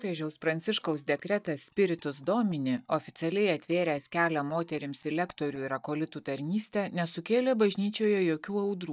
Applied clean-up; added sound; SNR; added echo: neural mask model DeepFilterNet 3.